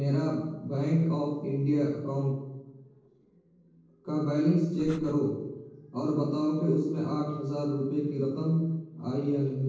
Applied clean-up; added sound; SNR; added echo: neural separator model SepFormer DNS4.